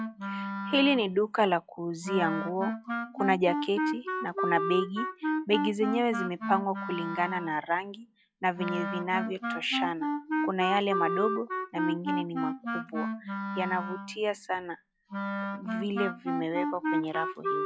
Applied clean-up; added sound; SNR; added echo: classical method log-MMSE.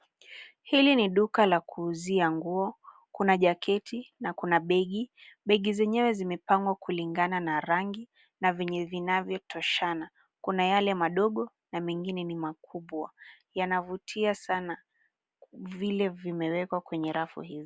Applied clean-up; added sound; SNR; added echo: none; none; none; none.